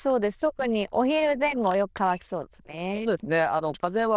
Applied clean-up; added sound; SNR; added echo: neural diffusion model UNIVERSE++.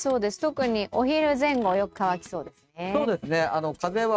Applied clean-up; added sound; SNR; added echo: neural mask model RNNoise.